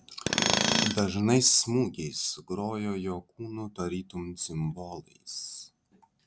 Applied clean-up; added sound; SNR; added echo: none; Tools; -2 dB; none.